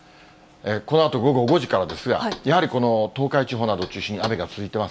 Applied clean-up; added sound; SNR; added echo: none; Knock; 20 dB; none.